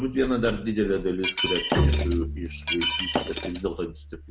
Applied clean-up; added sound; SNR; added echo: none; Shatter + Bowed string instrument; 0 dB; none.